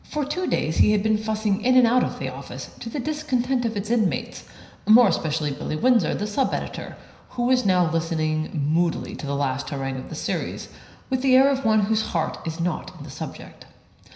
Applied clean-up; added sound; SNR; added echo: none; none; none; reverberation time 0.9 s.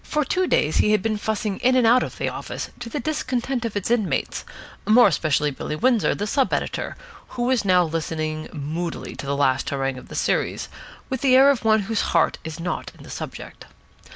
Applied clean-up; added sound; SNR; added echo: none; none; none; none.